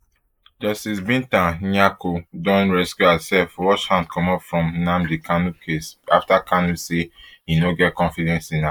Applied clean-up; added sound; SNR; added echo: neural mask model Resemble Enhance denoiser.